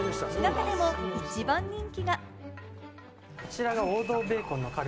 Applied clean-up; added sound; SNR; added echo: none; none; none; none.